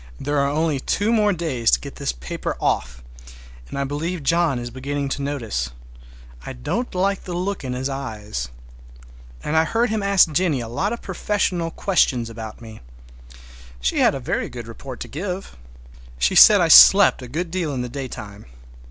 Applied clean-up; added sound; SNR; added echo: none; none; none; none.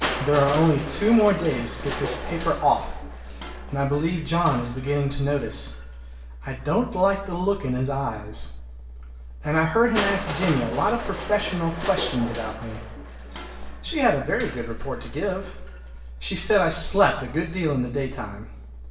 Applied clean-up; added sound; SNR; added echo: none; Crushing; 12 dB; reverberation time 0.8 s.